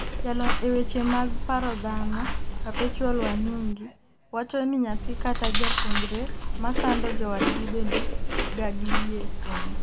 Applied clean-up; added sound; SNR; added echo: none; Chewing, mastication; -5 dB; none.